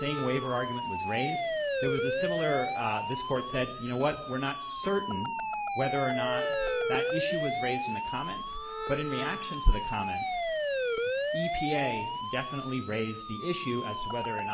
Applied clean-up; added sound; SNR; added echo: none; Siren; 0 dB; none.